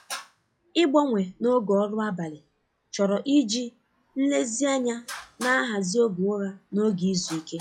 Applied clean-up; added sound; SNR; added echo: classical method log-MMSE.